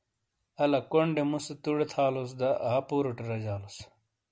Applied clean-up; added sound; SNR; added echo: none; none; none; none.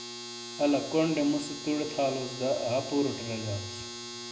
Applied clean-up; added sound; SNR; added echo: none; Domestic sounds, home sounds; 10 dB; reverberation time 0.8 s.